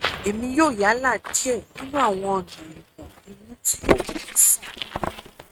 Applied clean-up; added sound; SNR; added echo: neural mask model RNNoise.